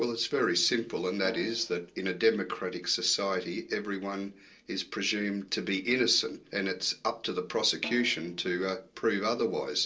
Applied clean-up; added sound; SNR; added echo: neural separator model SepFormer DNS4.